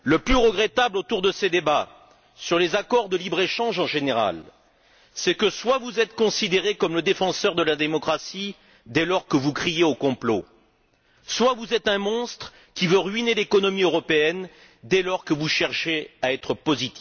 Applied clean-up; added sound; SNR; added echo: none; none; none; none.